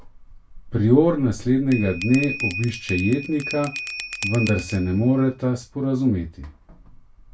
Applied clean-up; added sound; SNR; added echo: none; Bell; 11 dB; reverberation time 0.2 s.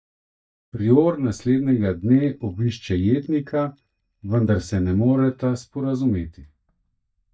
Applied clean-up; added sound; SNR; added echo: neural mask model DeepFilterNet 3.